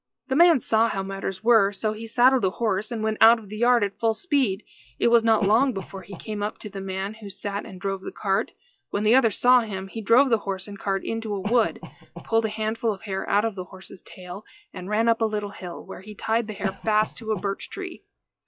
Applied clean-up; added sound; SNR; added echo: classical method log-MMSE.